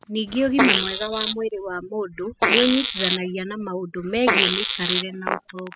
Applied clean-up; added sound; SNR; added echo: classical method spectral subtraction.